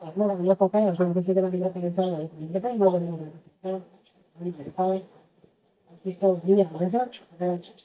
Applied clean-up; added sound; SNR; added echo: neural mask model DeepFilterNet 3.